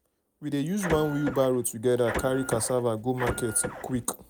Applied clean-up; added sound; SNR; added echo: none; Printer; 8 dB; none.